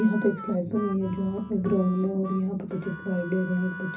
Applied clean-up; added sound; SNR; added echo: none; Harmonica; 14 dB; reverberation time 0.4 s.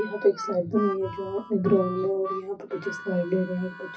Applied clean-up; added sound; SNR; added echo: classical method WPE with log-MMSE.